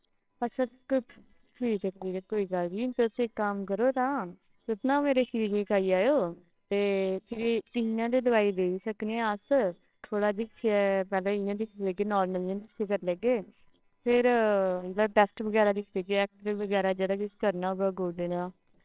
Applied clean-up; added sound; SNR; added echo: neural separator model SepFormer WHAMR!.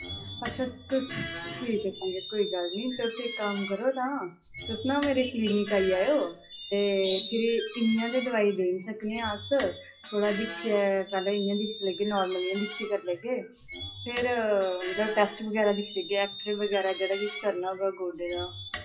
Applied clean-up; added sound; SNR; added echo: classical method WPE with log-MMSE.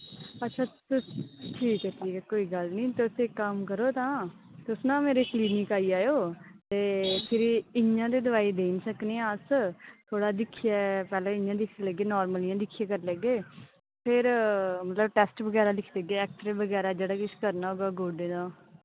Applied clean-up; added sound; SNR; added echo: none; none; none; none.